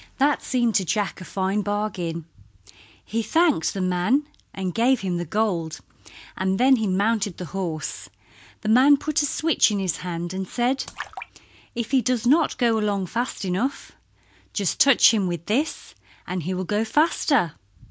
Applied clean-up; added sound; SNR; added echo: none; Splash, splatter; 17 dB; none.